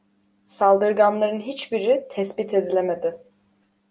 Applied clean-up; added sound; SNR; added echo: none; none; none; none.